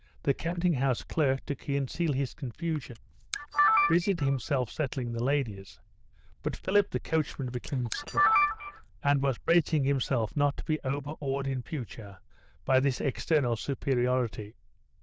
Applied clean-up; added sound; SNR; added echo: neural diffusion model UNIVERSE++.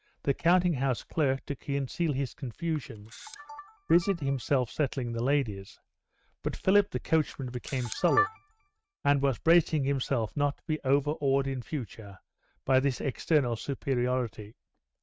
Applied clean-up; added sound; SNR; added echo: neural mask model RNNoise.